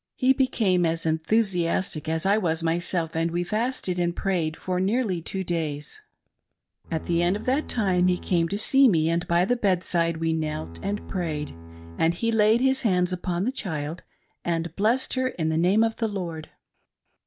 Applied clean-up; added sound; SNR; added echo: none; Bowed string instrument; 15 dB; none.